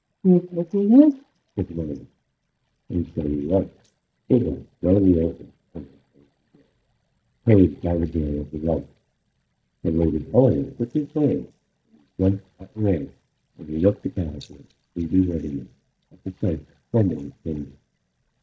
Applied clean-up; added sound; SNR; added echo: neural mask model DeepFilterNet 3.